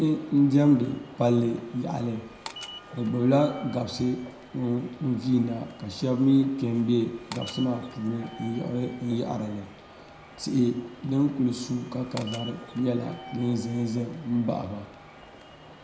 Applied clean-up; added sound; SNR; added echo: none; Walk, footsteps / Subway, metro, underground; 18 dB; reverberation time 0.7 s.